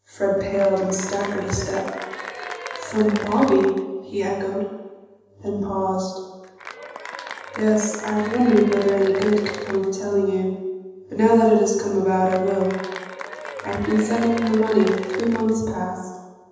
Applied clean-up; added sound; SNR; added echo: none; Applause / Cheering; 12 dB; reverberation time 1.1 s.